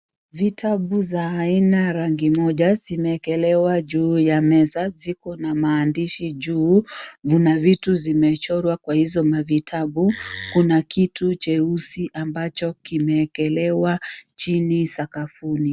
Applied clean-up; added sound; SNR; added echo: none; Wood; 13 dB; none.